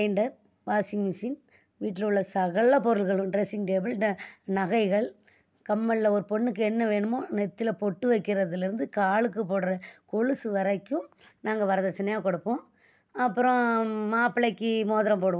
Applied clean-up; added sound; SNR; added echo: none; none; none; none.